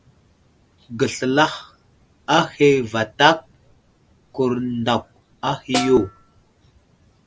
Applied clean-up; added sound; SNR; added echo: none; Snare drum; 7 dB; none.